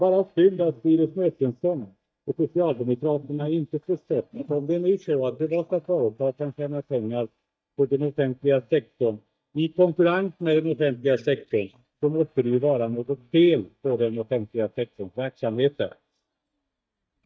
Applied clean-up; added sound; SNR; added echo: neural mask model DeepFilterNet 3.